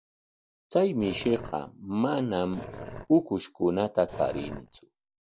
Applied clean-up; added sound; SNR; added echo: none; Growling; 14 dB; none.